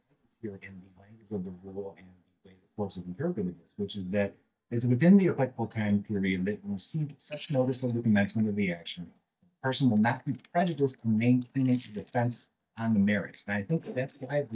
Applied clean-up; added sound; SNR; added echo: neural mask model DeepFilterNet 3.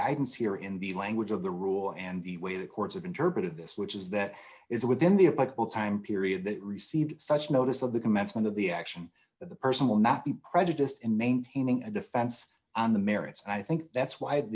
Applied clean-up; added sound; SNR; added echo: none; none; none; none.